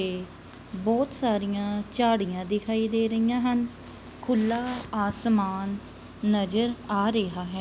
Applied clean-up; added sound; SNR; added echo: none; none; none; none.